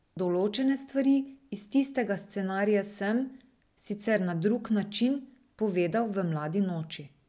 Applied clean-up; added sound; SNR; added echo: none; none; none; none.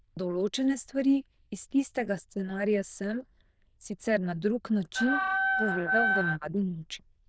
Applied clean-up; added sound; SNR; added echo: neural diffusion model UNIVERSE++.